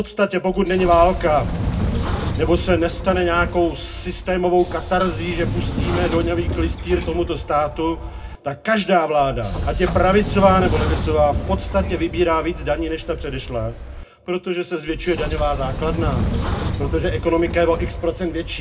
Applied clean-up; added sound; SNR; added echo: none; Sliding door / Train; 4 dB; reverberation time 0.2 s.